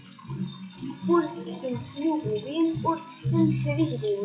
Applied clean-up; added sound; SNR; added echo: classical method log-MMSE.